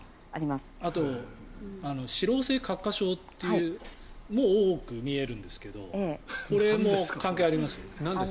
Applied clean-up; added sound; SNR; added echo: none; Truck + Thunder; 19 dB; none.